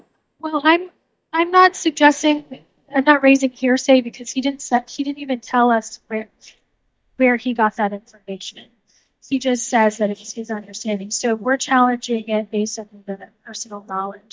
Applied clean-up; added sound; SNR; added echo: neural mask model DeepFilterNet 3.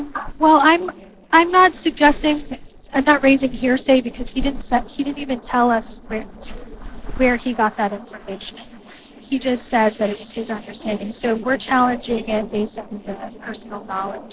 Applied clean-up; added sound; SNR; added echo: neural separator model SepFormer DNS4.